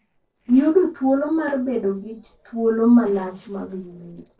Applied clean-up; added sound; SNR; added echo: neural separator model SepFormer DNS4.